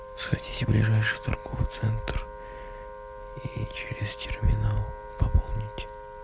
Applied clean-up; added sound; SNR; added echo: none; Wind instrument, woodwind instrument; 13 dB; none.